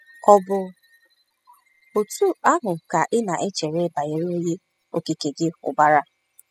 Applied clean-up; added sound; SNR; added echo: classical method spectral subtraction.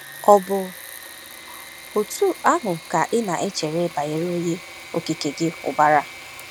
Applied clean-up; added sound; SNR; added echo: none; Engine / Mechanisms; 16 dB; none.